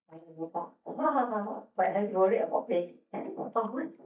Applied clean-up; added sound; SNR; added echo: neural mask model DeepFilterNet 3.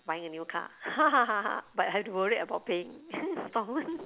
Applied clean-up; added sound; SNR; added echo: none; none; none; none.